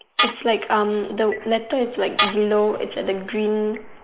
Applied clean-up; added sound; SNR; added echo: neural mask model Resemble Enhance denoiser.